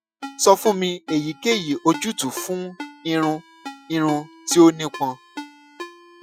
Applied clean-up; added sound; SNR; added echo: classical method Wiener filter.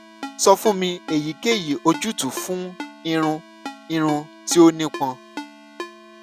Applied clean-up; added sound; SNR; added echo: none; Ringtone; 14 dB; none.